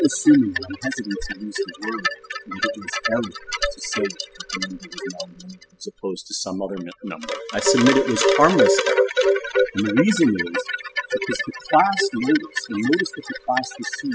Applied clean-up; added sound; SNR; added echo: classical method spectral subtraction.